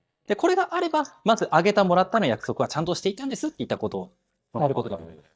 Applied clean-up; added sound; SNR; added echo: neural mask model DeepFilterNet 3.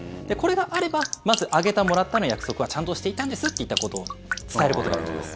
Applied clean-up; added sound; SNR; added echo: none; Drip; 7 dB; none.